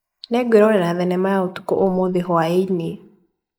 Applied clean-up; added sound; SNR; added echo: neural mask model Resemble Enhance denoiser.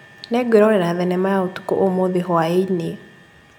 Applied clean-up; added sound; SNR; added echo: none; none; none; none.